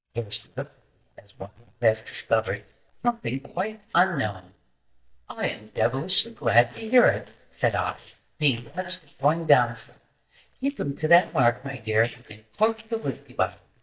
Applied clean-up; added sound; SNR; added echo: neural mask model DeepFilterNet 3.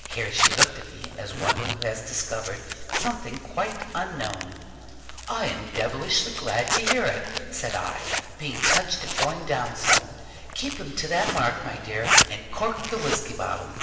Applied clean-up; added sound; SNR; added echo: none; Zipper (clothing); -1 dB; reverberation time 2.6 s.